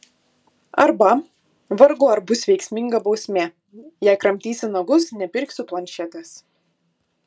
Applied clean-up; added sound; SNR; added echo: none; none; none; none.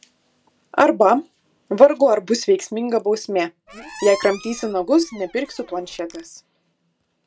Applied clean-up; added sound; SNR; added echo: none; Squeak; 18 dB; none.